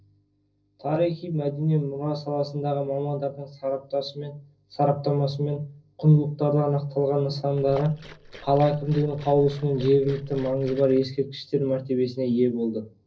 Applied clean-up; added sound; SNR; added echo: neural separator model SepFormer DNS4.